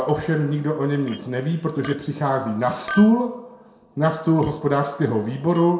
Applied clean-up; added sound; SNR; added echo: none; Chink, clink; 19 dB; reverberation time 0.6 s.